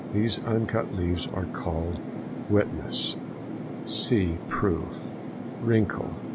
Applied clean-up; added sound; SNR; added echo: none; Fixed-wing aircraft, airplane; 7 dB; none.